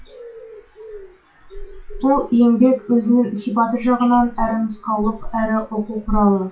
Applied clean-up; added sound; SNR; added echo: classical method WPE with log-MMSE.